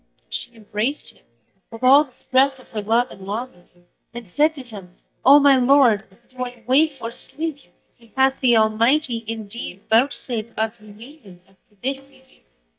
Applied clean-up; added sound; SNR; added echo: neural mask model DeepFilterNet 3.